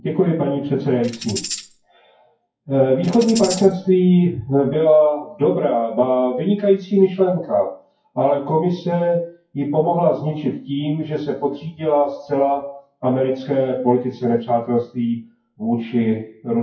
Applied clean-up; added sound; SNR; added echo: classical method WPE with log-MMSE.